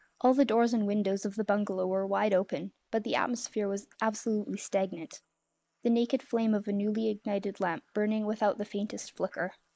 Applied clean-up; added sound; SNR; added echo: neural mask model Resemble Enhance denoiser.